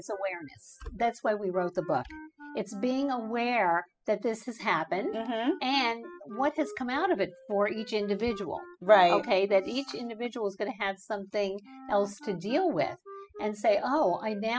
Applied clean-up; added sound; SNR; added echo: classical method spectral subtraction.